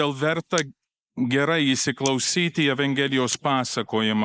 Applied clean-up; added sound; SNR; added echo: neural mask model Resemble Enhance denoiser.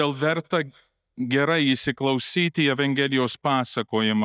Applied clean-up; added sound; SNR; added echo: neural mask model DeepFilterNet 3.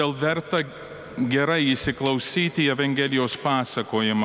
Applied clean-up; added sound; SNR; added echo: none; Cutlery, silverware; 17 dB; none.